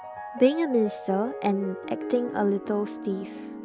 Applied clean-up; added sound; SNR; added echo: none; Piano; 10 dB; none.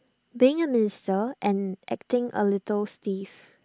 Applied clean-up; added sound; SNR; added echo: none; none; none; none.